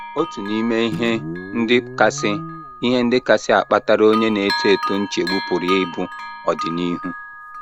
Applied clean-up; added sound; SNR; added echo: none; Bell + Guitar; 10 dB; none.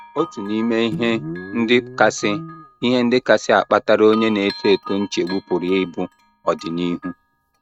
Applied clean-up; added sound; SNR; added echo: neural mask model RNNoise.